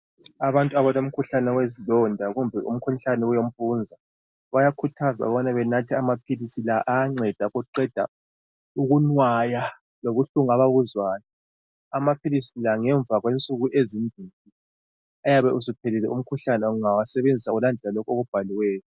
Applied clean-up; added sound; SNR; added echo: none; none; none; none.